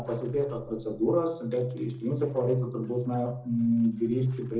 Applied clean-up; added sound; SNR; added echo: neural separator model SepFormer DNS4.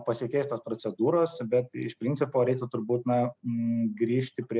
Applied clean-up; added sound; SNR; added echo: none; none; none; none.